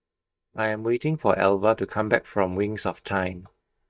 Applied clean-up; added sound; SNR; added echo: neural mask model DeepFilterNet 3.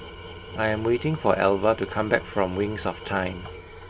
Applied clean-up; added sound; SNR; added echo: none; Tools; 14 dB; none.